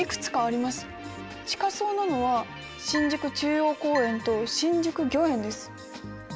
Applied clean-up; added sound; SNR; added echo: none; Guitar; 18 dB; none.